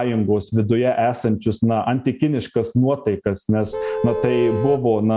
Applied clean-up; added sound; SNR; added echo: none; Vehicle horn, car horn, honking; 6 dB; none.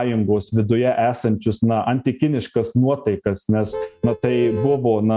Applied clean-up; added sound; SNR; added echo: neural mask model RNNoise.